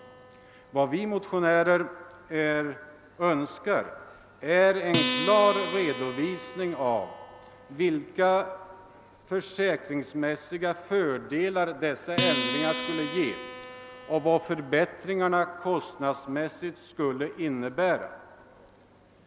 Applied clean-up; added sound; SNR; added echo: none; Acoustic guitar; 10 dB; none.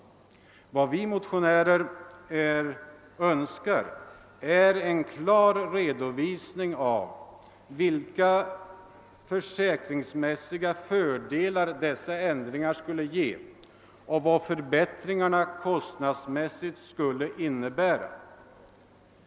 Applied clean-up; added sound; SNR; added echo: none; none; none; none.